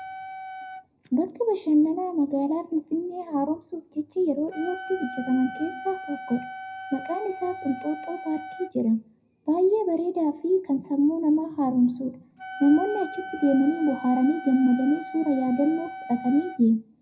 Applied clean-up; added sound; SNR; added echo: none; Wind instrument, woodwind instrument; 15 dB; reverberation time 0.3 s.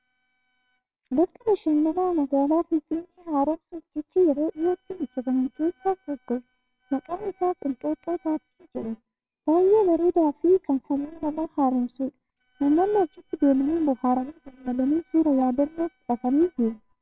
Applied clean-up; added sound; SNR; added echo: neural separator model SepFormer WHAMR!.